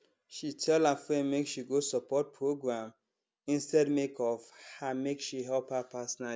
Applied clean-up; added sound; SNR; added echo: none; none; none; none.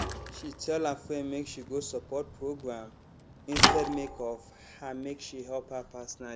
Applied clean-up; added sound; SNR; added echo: none; Thump, thud / Bicycle; -1 dB; none.